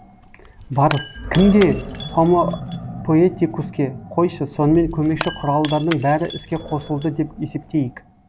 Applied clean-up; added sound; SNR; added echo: none; Animal + Shatter / Crushing; 12 dB; none.